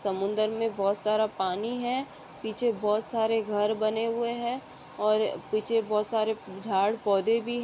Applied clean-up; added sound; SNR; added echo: none; none; none; none.